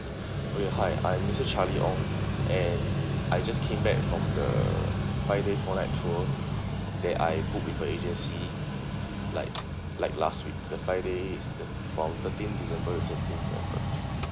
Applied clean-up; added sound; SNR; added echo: none; Mechanical fan; -3 dB; none.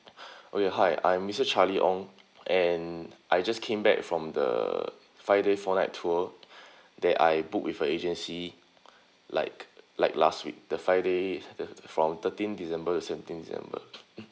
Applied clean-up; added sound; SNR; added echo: none; none; none; none.